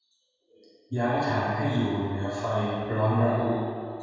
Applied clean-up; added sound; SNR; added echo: none; none; none; reverberation time 1.9 s.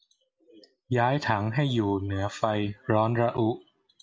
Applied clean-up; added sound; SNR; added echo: none; none; none; none.